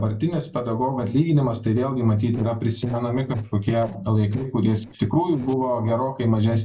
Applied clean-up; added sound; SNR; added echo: neural separator model SepFormer DNS4.